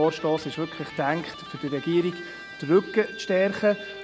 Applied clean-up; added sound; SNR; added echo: none; Electric guitar; 15 dB; none.